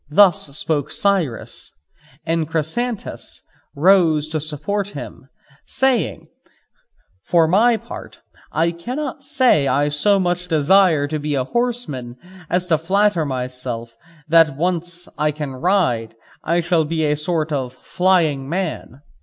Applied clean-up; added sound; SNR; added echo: none; none; none; none.